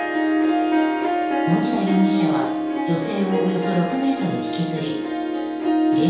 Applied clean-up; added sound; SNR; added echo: none; Harp; -2 dB; reverberation time 0.7 s.